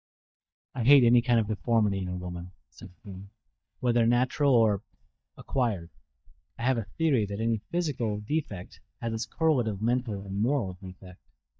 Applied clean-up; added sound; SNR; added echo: neural mask model DeepFilterNet 3.